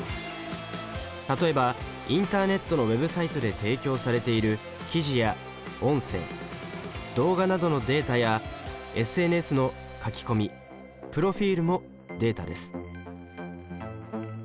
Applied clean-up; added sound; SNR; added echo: none; none; none; none.